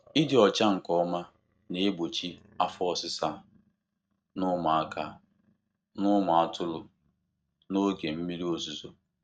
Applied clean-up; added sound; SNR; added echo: neural mask model RNNoise.